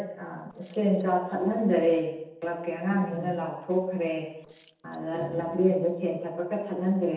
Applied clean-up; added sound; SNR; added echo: neural separator model SepFormer DNS4.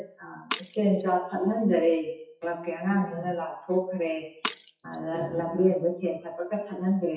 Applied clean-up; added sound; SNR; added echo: classical method WPE with log-MMSE.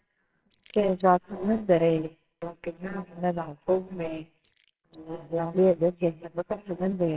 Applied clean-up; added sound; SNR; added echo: neural separator model SepFormer WHAMR!.